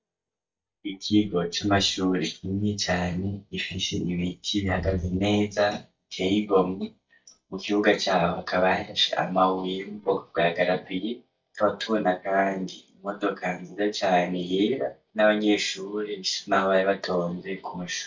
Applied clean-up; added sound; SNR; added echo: neural mask model DeepFilterNet 3.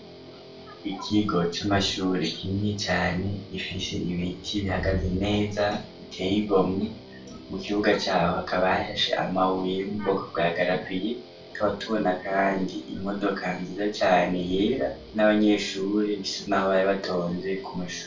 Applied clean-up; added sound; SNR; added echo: none; Guitar; 19 dB; reverberation time 0.3 s.